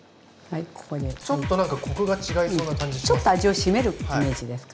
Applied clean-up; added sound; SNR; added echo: none; Drum kit; 7 dB; none.